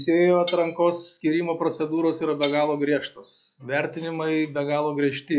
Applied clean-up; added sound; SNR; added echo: classical method log-MMSE.